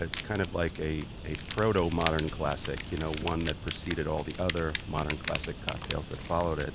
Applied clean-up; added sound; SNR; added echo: none; Fire; 6 dB; none.